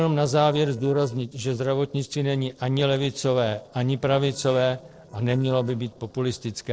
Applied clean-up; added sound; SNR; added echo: neural separator model SepFormer DNS4.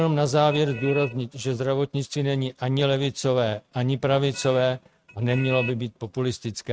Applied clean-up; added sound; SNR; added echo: neural mask model RNNoise.